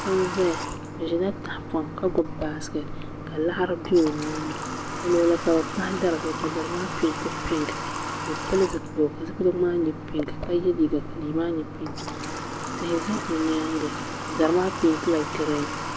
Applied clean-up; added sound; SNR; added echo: none; Water tap, faucet / Water; 6 dB; none.